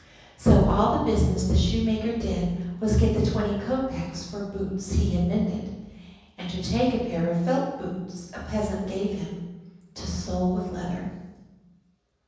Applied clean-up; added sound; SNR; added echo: none; none; none; reverberation time 1.1 s.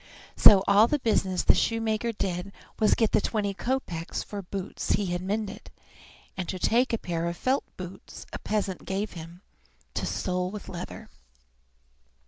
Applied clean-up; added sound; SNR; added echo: none; none; none; none.